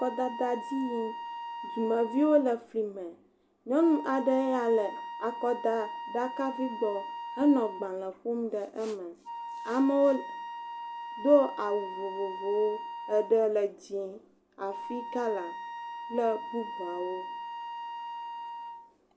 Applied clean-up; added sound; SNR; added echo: none; Wind instrument, woodwind instrument; 10 dB; none.